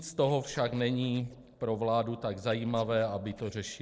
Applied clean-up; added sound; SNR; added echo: neural separator model SepFormer DNS4.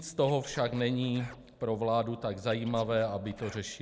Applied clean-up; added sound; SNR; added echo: none; Scratching (performance technique); 20 dB; none.